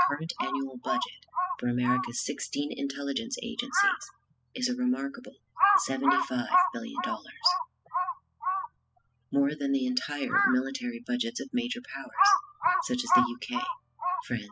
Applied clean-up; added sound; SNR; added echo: classical method spectral subtraction.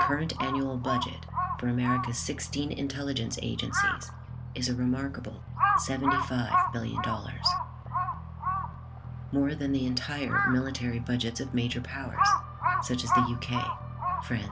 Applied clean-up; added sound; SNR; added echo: none; Crow; 1 dB; none.